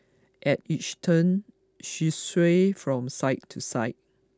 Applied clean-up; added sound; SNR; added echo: none; none; none; none.